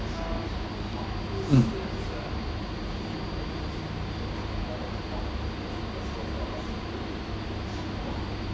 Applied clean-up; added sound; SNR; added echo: none; none; none; none.